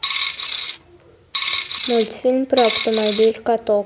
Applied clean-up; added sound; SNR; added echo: none; Coin (dropping); 6 dB; none.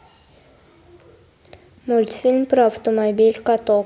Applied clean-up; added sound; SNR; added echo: none; none; none; none.